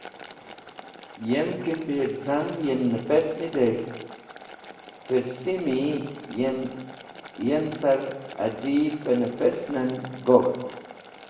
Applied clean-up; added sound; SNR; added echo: none; Boiling; 15 dB; reverberation time 1.0 s.